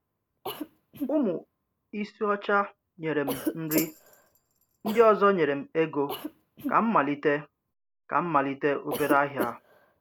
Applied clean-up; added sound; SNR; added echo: none; Tambourine + Cough; 11 dB; none.